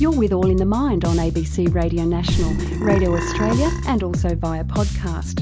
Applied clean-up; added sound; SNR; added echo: none; Burping, eructation + Bass guitar; 1 dB; none.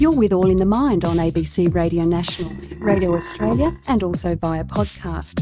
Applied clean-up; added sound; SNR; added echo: neural mask model RNNoise.